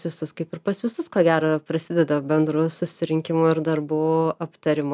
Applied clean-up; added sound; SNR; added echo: none; none; none; none.